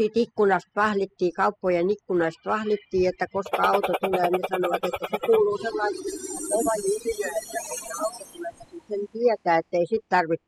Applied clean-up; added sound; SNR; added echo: classical method spectral subtraction.